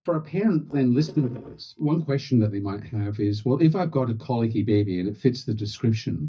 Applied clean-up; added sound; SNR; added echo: neural mask model DeepFilterNet 3.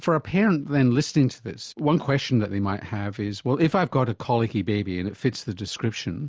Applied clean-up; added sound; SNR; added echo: none; none; none; none.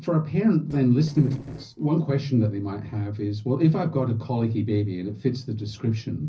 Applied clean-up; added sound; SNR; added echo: neural separator model SepFormer DNS4.